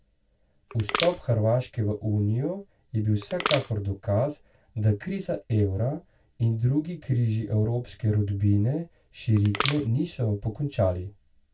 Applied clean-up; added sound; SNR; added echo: none; Crushing; 2 dB; reverberation time 0.1 s.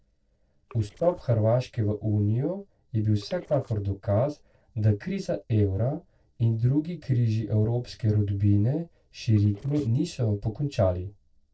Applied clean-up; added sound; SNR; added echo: neural separator model SepFormer DNS4.